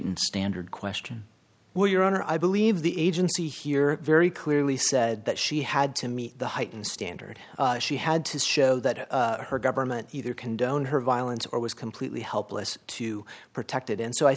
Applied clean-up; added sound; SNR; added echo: none; none; none; none.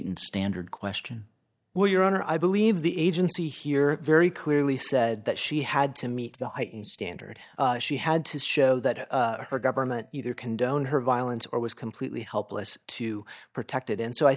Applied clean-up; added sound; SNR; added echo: neural mask model DeepFilterNet 3.